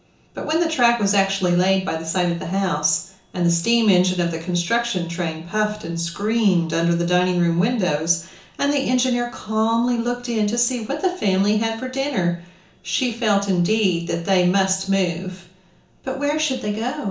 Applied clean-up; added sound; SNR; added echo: none; none; none; reverberation time 0.7 s.